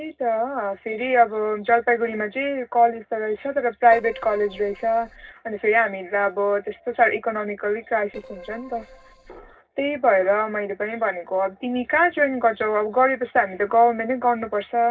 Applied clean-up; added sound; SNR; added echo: neural separator model SepFormer DNS4.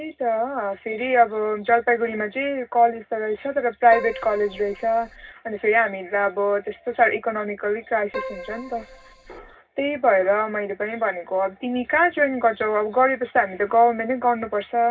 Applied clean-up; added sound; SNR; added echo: none; Keyboard (musical); 14 dB; reverberation time 0.4 s.